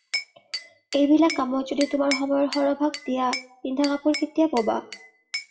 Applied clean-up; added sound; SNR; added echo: classical method WPE with log-MMSE.